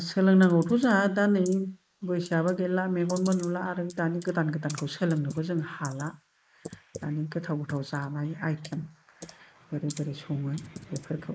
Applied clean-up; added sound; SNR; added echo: neural mask model Resemble Enhance denoiser.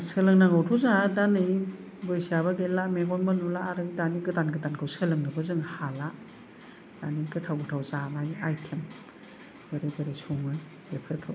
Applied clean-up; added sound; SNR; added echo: none; none; none; none.